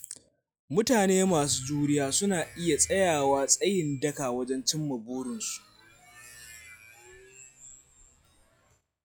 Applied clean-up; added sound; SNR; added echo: classical method log-MMSE.